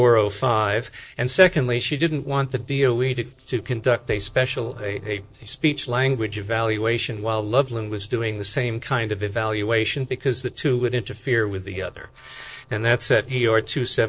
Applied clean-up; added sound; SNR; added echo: neural separator model SepFormer DNS4.